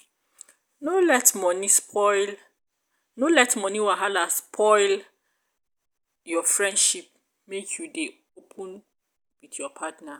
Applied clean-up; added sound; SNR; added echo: none; none; none; none.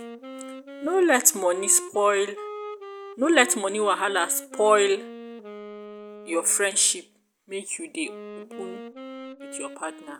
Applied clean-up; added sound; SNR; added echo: none; Wind instrument, woodwind instrument; 14 dB; none.